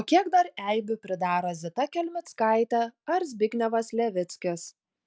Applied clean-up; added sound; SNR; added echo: none; none; none; none.